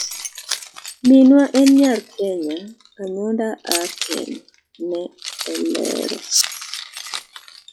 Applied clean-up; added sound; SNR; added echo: classical method log-MMSE.